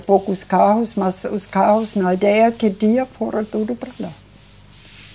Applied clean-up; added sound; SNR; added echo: none; none; none; none.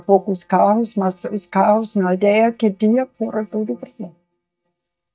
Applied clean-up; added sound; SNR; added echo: neural mask model DeepFilterNet 3.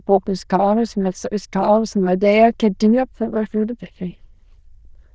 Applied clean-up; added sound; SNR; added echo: neural diffusion model UNIVERSE++.